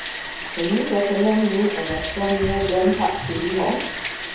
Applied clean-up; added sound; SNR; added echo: none; Bathtub (filling or washing); 4 dB; reverberation time 0.7 s.